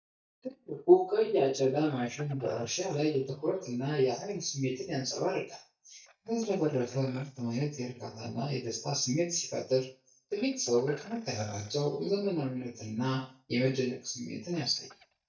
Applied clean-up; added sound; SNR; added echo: neural mask model DeepFilterNet 3.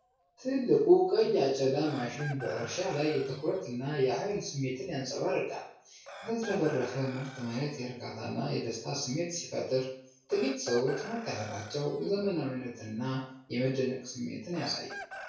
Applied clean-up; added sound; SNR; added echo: none; Chicken, rooster; 18 dB; reverberation time 0.6 s.